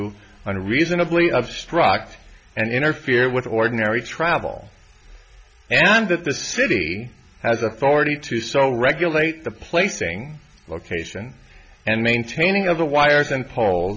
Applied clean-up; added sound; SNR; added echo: none; none; none; none.